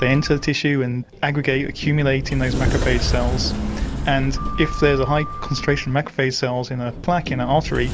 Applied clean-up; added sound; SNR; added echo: none; Sliding door; 5 dB; none.